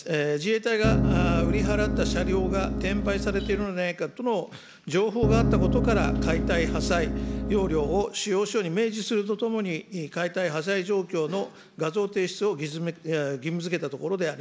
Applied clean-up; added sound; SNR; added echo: none; Piano; -2 dB; none.